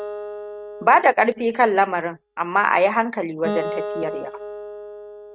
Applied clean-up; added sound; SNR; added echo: neural mask model RNNoise.